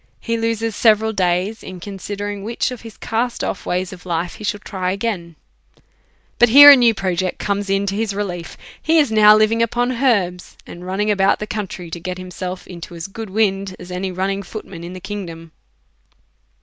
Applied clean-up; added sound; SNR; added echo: none; none; none; none.